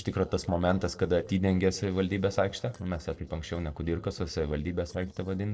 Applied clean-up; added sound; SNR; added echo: neural separator model SepFormer DNS4.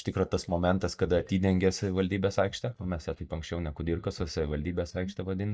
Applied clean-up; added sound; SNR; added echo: neural mask model DeepFilterNet 3.